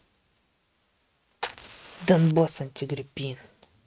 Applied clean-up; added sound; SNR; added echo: neural mask model RNNoise.